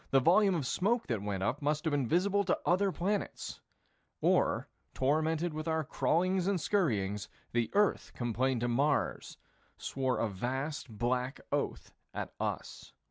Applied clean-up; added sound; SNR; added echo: none; none; none; none.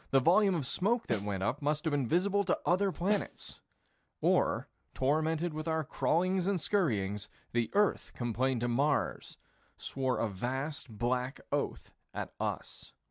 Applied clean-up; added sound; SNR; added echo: none; Snare drum; 11 dB; none.